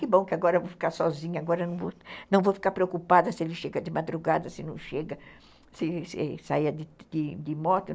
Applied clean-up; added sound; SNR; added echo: none; none; none; none.